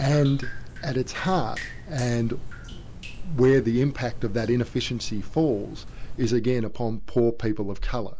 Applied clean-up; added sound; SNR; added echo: none; Drip; 6 dB; none.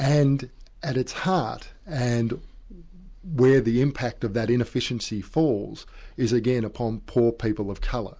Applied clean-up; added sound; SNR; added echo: none; none; none; none.